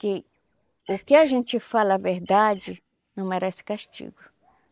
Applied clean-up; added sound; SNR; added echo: neural mask model Resemble Enhance denoiser.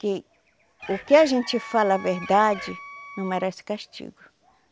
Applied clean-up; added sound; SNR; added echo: none; Bird + Wind instrument, woodwind instrument; 16 dB; none.